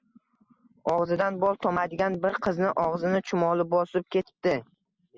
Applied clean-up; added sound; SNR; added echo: none; none; none; none.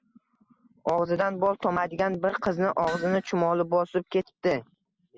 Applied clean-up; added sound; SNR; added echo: none; Hammer; 18 dB; none.